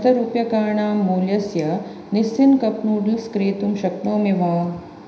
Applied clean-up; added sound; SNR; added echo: none; none; none; reverberation time 0.9 s.